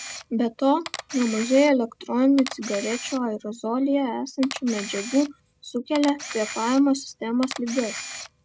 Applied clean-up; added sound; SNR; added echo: none; Camera; 13 dB; none.